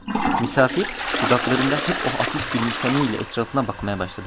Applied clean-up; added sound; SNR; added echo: none; Toilet flush; 2 dB; none.